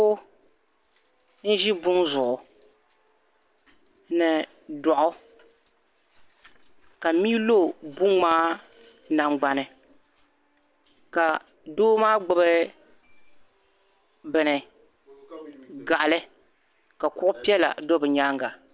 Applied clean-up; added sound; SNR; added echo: none; none; none; none.